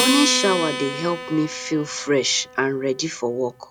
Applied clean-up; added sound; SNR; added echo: none; Acoustic guitar; 6 dB; none.